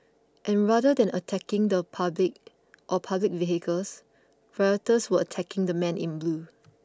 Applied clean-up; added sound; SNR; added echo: none; none; none; none.